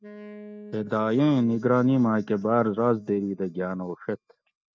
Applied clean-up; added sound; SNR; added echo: neural mask model DeepFilterNet 3.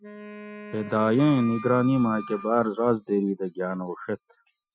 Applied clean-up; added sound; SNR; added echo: classical method Wiener filter.